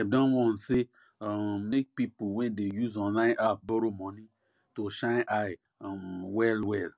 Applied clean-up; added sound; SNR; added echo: none; none; none; none.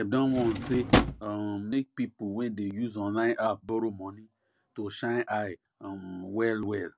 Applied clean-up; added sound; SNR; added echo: none; Drawer open or close; -2 dB; none.